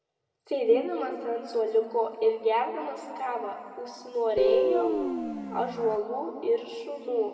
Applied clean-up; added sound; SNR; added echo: none; Guitar; -1 dB; reverberation time 2.4 s.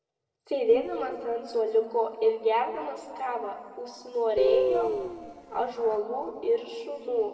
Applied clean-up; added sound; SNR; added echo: neural separator model SepFormer DNS4.